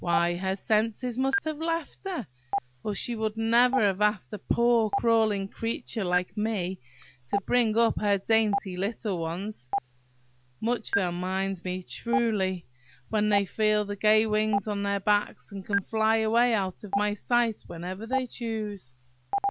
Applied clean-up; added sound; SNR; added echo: none; Stream; 9 dB; none.